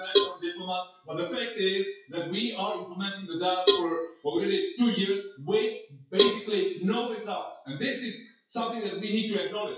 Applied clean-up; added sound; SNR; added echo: classical method WPE with log-MMSE.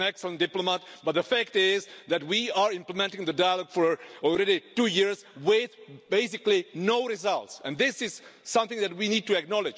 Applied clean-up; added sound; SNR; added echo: none; none; none; none.